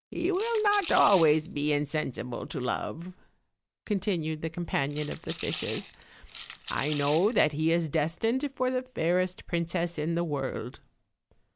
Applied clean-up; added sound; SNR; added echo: none; Rattle / Rattle (instrument); 12 dB; none.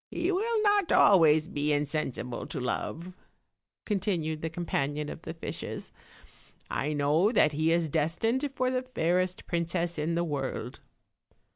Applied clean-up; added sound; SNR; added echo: none; none; none; none.